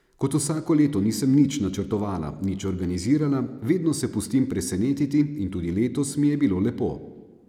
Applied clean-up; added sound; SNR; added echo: none; none; none; none.